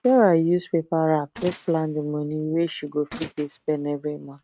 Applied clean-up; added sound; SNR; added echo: neural mask model RNNoise.